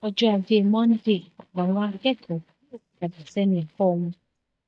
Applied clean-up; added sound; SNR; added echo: neural mask model DeepFilterNet 3.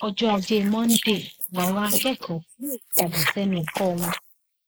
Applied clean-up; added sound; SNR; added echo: neural mask model Resemble Enhance denoiser.